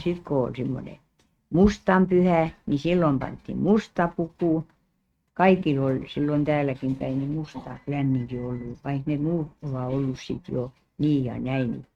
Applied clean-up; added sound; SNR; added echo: neural mask model RNNoise.